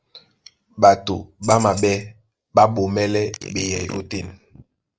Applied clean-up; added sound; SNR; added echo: neural mask model Resemble Enhance denoiser.